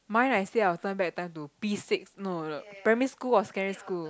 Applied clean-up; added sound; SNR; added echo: none; none; none; none.